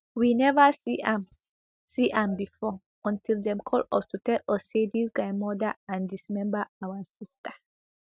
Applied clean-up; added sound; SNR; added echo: none; none; none; none.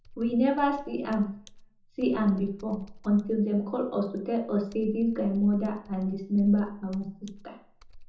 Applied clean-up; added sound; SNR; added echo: none; Computer keyboard; 20 dB; reverberation time 0.5 s.